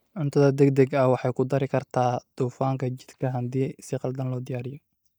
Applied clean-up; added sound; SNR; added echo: neural mask model DeepFilterNet 3.